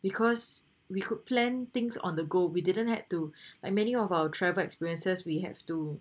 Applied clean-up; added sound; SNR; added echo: none; none; none; none.